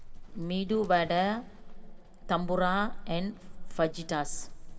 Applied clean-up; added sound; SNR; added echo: none; Livestock, farm animals, working animals; 7 dB; reverberation time 1.6 s.